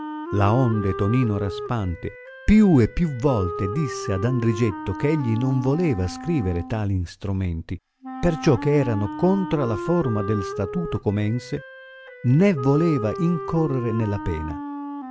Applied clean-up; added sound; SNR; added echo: none; Wind instrument, woodwind instrument; 10 dB; none.